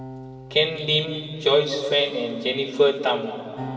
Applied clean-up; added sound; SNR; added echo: none; Acoustic guitar; 17 dB; reverberation time 2.7 s.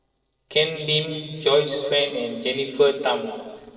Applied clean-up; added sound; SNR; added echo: neural separator model SepFormer DNS4.